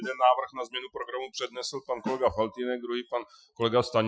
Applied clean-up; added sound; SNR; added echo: classical method Wiener filter.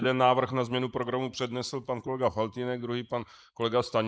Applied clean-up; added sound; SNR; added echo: neural mask model Resemble Enhance denoiser.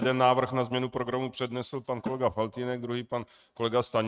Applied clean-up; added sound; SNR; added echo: neural mask model RNNoise.